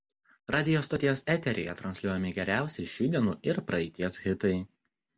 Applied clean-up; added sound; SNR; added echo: none; none; none; none.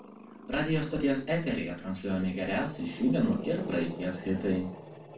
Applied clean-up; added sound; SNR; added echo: none; Growling; 14 dB; reverberation time 0.3 s.